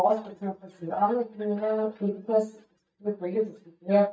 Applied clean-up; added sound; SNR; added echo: neural mask model DeepFilterNet 3.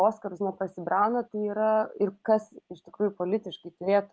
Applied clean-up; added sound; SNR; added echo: none; none; none; none.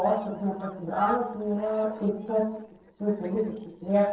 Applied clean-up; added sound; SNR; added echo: neural separator model SepFormer DNS4.